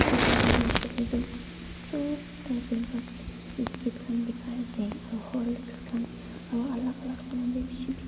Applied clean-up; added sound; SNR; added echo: none; Fire; 1 dB; none.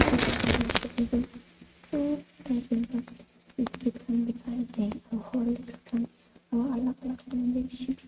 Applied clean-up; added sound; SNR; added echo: neural mask model RNNoise.